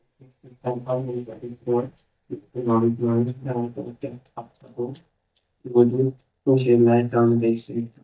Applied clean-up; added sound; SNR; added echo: neural mask model DeepFilterNet 3.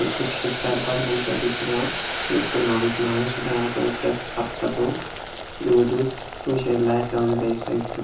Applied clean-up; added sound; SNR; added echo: none; Boiling; 6 dB; reverberation time 0.7 s.